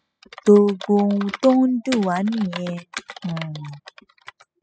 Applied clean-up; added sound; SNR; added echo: classical method spectral subtraction.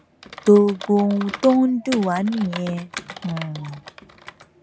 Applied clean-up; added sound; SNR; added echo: none; Computer keyboard; 16 dB; none.